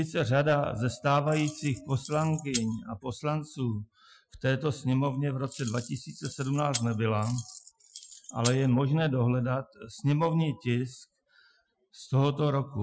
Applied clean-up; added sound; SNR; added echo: classical method Wiener filter.